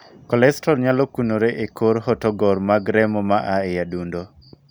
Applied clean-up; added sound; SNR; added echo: none; none; none; none.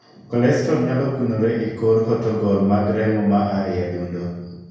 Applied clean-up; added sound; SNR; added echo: none; none; none; reverberation time 1.0 s.